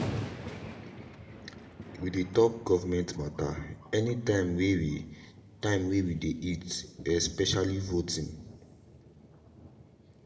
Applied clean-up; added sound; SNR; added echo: none; Thunder; 13 dB; reverberation time 0.6 s.